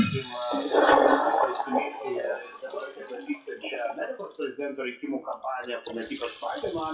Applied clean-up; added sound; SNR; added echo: classical method WPE with log-MMSE.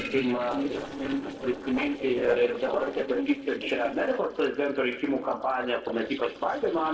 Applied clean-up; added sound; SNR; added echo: neural separator model SepFormer DNS4.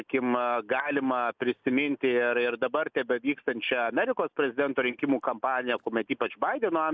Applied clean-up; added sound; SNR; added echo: none; none; none; none.